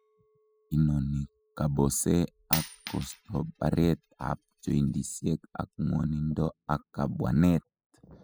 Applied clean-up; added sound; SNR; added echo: classical method spectral subtraction.